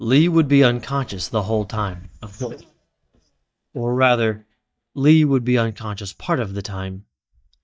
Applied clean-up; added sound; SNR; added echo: neural mask model DeepFilterNet 3.